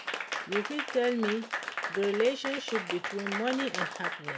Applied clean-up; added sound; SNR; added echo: none; Applause / Crowd; 4 dB; none.